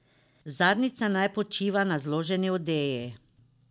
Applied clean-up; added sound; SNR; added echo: none; none; none; none.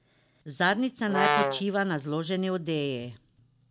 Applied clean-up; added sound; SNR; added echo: none; Brass instrument; -3 dB; none.